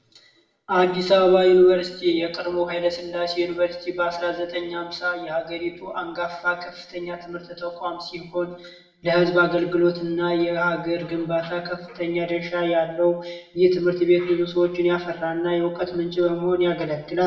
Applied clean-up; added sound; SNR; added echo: none; none; none; reverberation time 0.8 s.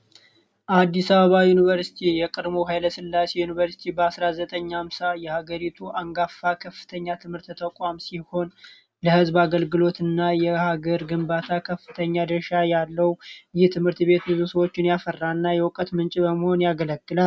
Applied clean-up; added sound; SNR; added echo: none; none; none; none.